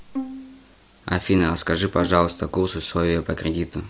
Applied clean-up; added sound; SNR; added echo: none; Bowed string instrument; 14 dB; none.